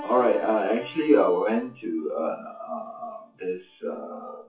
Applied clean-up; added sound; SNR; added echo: classical method WPE with log-MMSE.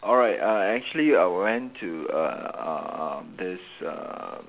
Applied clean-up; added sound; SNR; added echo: none; none; none; none.